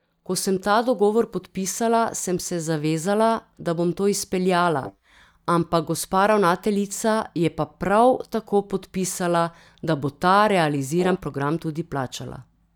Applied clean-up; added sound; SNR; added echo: neural mask model DeepFilterNet 3.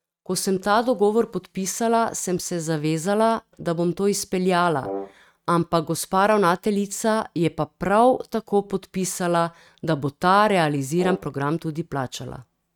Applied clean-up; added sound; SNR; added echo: neural mask model RNNoise.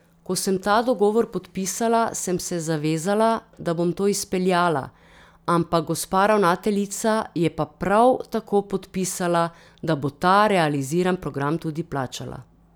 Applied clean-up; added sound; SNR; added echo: none; none; none; none.